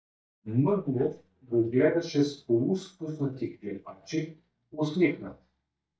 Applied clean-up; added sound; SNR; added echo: neural mask model DeepFilterNet 3.